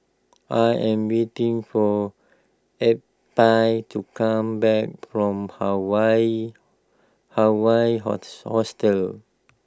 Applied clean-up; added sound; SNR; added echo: none; none; none; none.